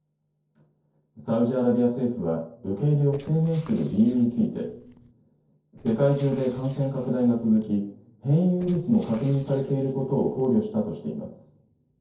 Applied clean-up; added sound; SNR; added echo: neural separator model SepFormer DNS4.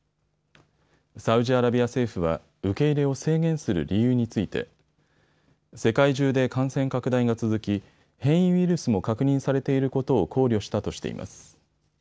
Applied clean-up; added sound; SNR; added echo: none; none; none; none.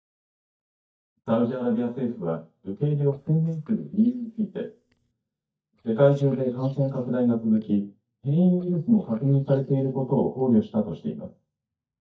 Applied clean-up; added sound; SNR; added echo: neural mask model DeepFilterNet 3.